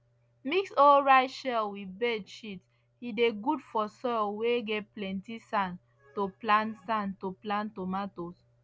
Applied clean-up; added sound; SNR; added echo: none; none; none; none.